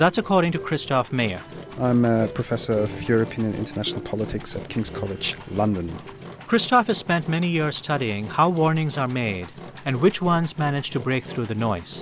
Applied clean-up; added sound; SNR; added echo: none; Engine; 16 dB; none.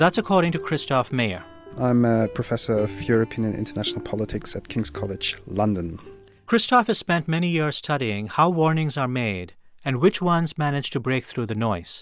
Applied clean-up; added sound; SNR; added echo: none; none; none; none.